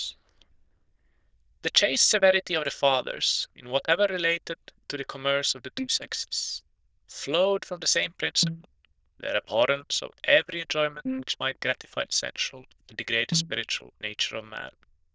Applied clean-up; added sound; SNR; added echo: neural diffusion model UNIVERSE++.